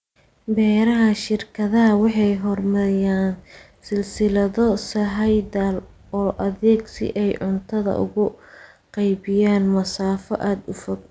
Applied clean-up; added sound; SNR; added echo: none; none; none; none.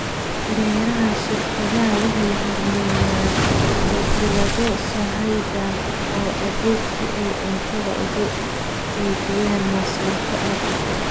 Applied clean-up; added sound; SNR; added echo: none; Waves, surf; -2 dB; none.